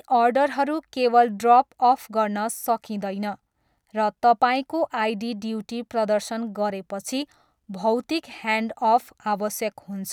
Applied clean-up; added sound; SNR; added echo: none; none; none; none.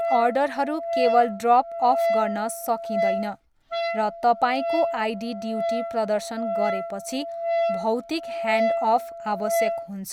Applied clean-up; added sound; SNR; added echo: none; Wind instrument, woodwind instrument; 2 dB; none.